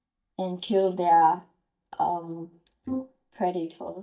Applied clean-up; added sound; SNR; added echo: neural mask model DeepFilterNet 3.